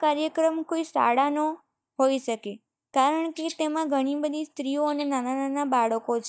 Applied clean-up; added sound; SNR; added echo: neural mask model DeepFilterNet 3.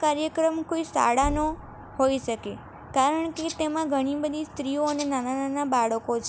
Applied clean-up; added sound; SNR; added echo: none; Knock + Rattle (instrument); 15 dB; none.